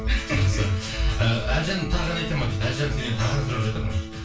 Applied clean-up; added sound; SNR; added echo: none; Electric guitar; 13 dB; reverberation time 0.3 s.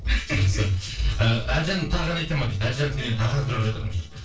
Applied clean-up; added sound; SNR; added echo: neural separator model SepFormer DNS4.